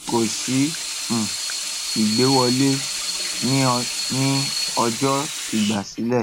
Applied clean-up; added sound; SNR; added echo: none; Sink (filling or washing) / Water tap, faucet; 4 dB; none.